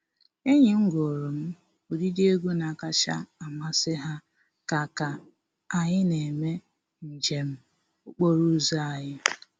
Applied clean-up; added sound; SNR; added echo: none; none; none; none.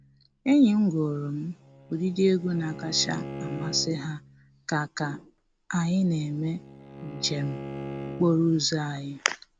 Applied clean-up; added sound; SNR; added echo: none; Bowed string instrument; 14 dB; none.